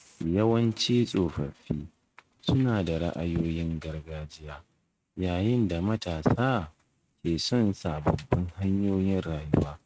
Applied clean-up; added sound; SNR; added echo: neural mask model RNNoise.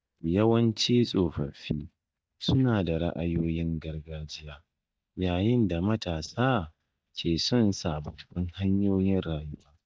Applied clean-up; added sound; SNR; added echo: neural mask model DeepFilterNet 3.